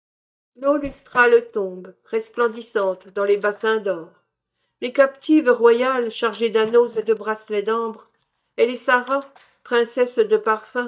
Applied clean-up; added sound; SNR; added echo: neural mask model DeepFilterNet 3.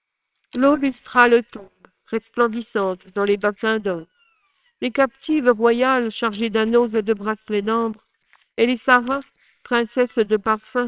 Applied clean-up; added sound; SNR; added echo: neural separator model SepFormer WHAMR!.